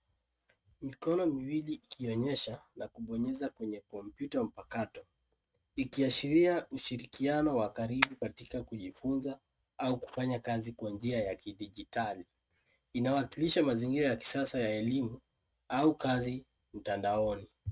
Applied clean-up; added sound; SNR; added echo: neural mask model RNNoise.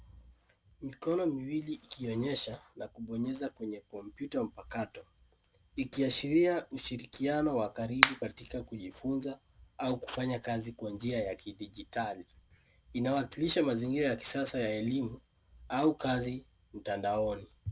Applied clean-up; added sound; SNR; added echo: none; Finger snapping; -3 dB; none.